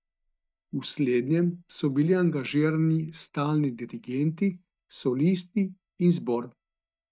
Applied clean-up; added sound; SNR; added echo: neural mask model DeepFilterNet 3.